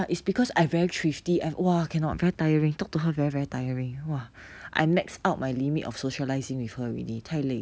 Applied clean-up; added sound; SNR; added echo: none; none; none; none.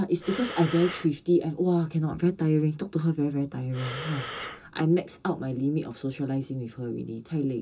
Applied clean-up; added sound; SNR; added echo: none; Breathing; 10 dB; reverberation time 0.2 s.